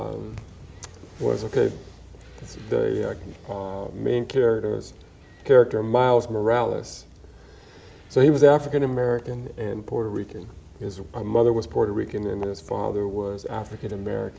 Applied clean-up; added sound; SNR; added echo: none; none; none; none.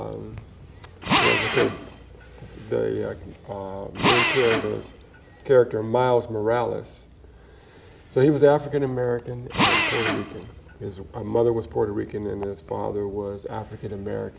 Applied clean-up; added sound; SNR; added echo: none; Drill; 1 dB; none.